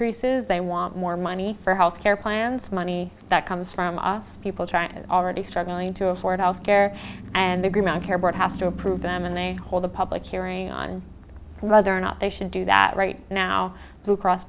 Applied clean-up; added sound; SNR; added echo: none; none; none; none.